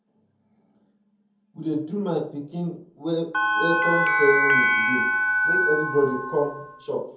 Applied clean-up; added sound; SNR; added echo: none; Bell; -5 dB; reverberation time 0.7 s.